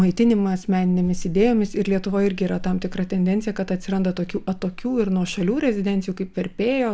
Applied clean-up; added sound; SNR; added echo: none; none; none; none.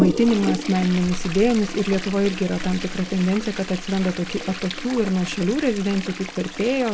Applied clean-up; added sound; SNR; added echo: none; Toilet flush; 9 dB; none.